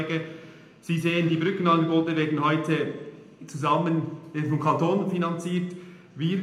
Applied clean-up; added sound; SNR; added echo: none; none; none; reverberation time 0.7 s.